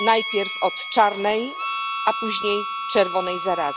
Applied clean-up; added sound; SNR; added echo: none; Harmonica; 6 dB; none.